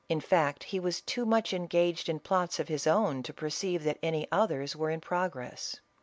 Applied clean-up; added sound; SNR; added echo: none; none; none; none.